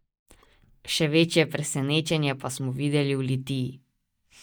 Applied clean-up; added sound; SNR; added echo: neural mask model DeepFilterNet 3.